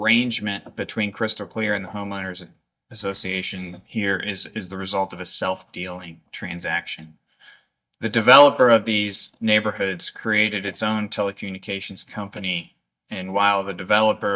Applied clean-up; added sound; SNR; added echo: neural mask model DeepFilterNet 3.